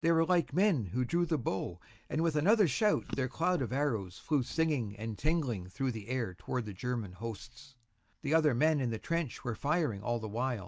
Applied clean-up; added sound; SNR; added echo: neural mask model DeepFilterNet 3.